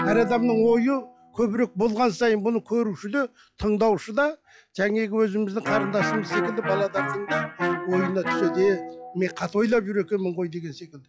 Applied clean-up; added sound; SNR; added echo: classical method log-MMSE.